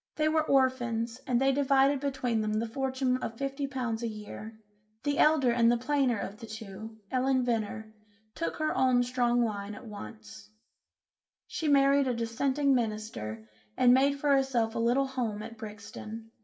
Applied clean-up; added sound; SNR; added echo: none; none; none; reverberation time 0.4 s.